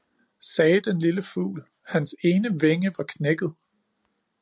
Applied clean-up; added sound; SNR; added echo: none; none; none; none.